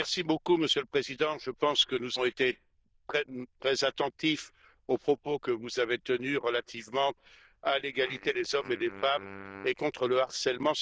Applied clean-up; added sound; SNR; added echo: neural diffusion model UNIVERSE++.